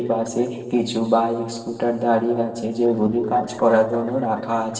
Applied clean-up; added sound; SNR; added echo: neural separator model SepFormer DNS4.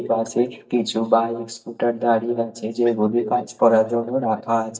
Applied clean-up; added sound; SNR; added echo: neural mask model DeepFilterNet 3.